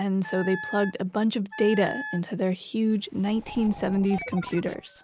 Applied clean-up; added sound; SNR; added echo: none; Wind instrument, woodwind instrument; 11 dB; none.